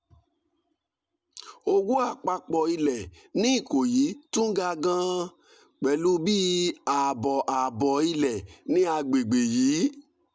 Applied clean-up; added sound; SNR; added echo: none; none; none; none.